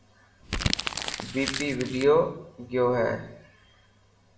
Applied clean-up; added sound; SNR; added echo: none; Crumpling, crinkling; 4 dB; reverberation time 0.7 s.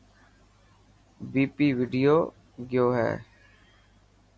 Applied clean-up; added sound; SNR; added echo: none; none; none; none.